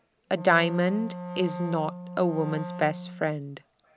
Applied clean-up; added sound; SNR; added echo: none; Wind instrument, woodwind instrument; 10 dB; none.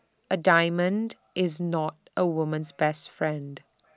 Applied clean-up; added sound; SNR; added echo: none; none; none; none.